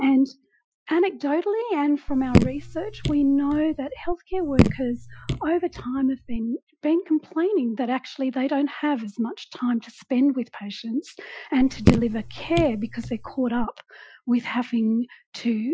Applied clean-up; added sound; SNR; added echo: classical method Wiener filter.